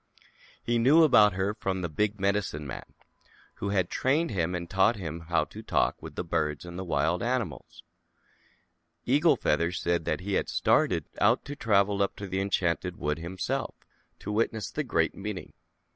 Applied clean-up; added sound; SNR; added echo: none; none; none; none.